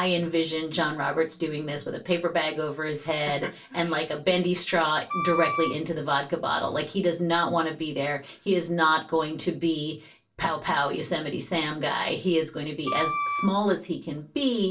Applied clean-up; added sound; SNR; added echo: none; Wind instrument, woodwind instrument; 4 dB; reverberation time 0.2 s.